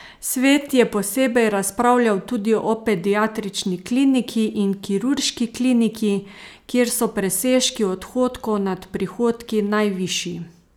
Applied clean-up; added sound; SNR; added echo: none; none; none; none.